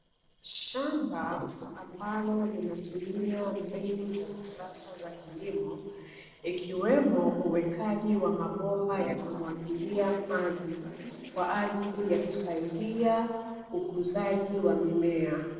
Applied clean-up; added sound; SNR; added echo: neural separator model SepFormer DNS4.